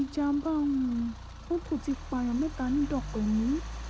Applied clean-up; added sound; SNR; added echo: none; Idling / Engine starting / Accelerating, revving, vroom / Car; 10 dB; none.